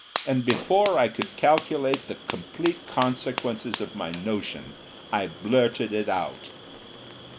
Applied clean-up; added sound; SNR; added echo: none; Fire; 7 dB; none.